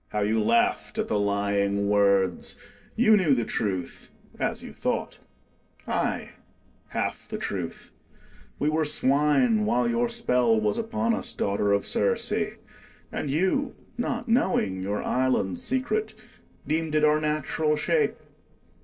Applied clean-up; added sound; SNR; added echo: neural separator model SepFormer DNS4.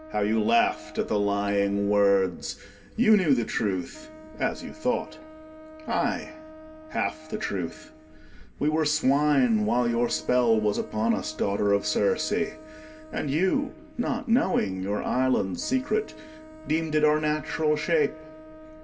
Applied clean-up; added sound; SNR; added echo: none; Wind instrument, woodwind instrument; 19 dB; reverberation time 1.9 s.